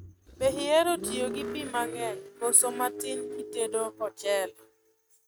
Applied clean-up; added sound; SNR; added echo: neural mask model RNNoise.